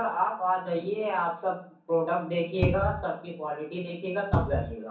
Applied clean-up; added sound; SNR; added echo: none; Cupboard open or close; -2 dB; reverberation time 0.6 s.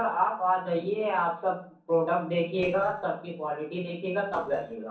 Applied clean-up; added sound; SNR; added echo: neural separator model SepFormer DNS4.